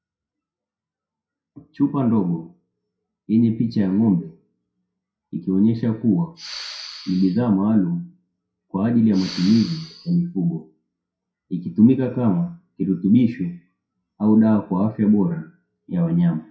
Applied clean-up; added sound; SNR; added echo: classical method WPE with log-MMSE.